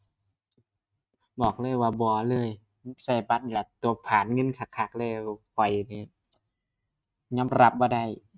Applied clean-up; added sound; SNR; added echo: neural mask model RNNoise.